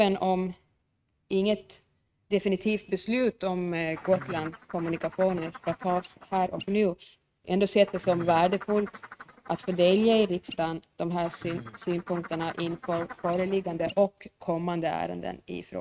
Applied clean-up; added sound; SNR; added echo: neural mask model RNNoise.